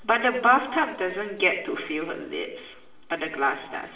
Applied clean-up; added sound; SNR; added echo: none; none; none; reverberation time 0.8 s.